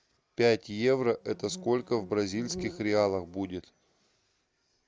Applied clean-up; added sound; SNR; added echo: none; Insect; 15 dB; none.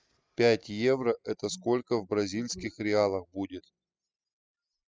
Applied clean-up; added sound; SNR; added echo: classical method spectral subtraction.